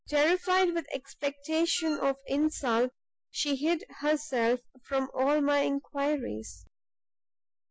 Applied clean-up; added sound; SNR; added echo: none; Wind instrument, woodwind instrument; 17 dB; none.